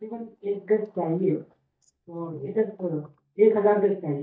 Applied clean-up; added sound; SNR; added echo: neural mask model DeepFilterNet 3.